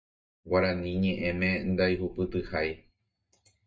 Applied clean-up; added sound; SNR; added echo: neural mask model DeepFilterNet 3.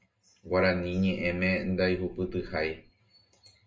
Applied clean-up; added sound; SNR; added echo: none; Meow; 19 dB; reverberation time 0.2 s.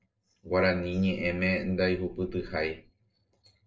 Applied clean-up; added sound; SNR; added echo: neural separator model SepFormer DNS4.